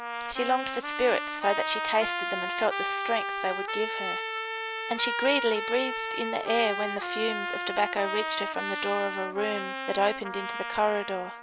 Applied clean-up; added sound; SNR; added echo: none; Trumpet; 3 dB; none.